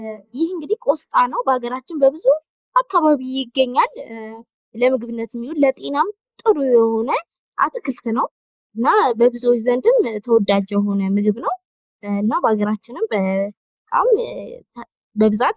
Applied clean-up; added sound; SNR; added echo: neural mask model Resemble Enhance denoiser.